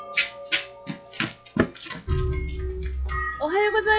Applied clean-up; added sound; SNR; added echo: classical method log-MMSE.